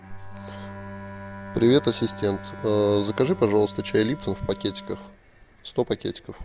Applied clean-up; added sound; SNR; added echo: none; Bowed string instrument + Wind instrument, woodwind instrument; 15 dB; none.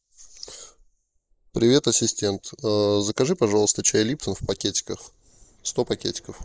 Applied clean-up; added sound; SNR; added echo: neural mask model Resemble Enhance denoiser.